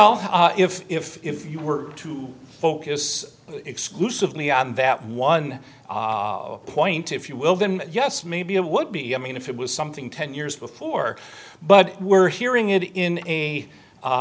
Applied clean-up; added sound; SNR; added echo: none; none; none; none.